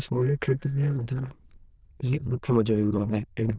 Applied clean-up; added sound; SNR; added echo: neural diffusion model UNIVERSE++.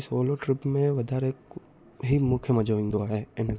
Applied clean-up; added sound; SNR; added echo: none; none; none; none.